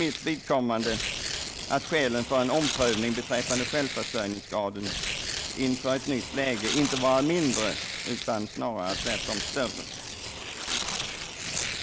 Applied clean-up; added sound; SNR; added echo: none; Tearing; 5 dB; none.